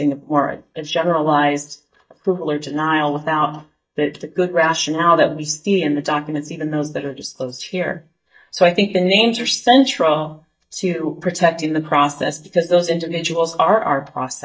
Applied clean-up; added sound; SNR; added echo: neural mask model DeepFilterNet 3.